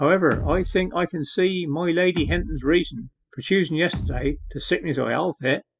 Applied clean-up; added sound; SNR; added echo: classical method spectral subtraction.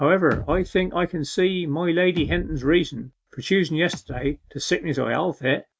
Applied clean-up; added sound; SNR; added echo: neural mask model RNNoise.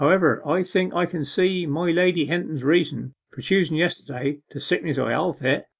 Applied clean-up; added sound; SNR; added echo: neural mask model Resemble Enhance denoiser.